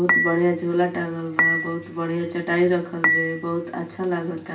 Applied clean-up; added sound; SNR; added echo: none; Dishes, pots, and pans / Chink, clink; 1 dB; reverberation time 0.3 s.